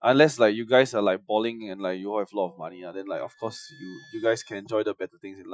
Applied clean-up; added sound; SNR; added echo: classical method Wiener filter.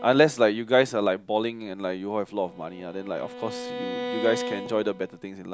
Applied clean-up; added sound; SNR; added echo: none; Bowed string instrument; 11 dB; none.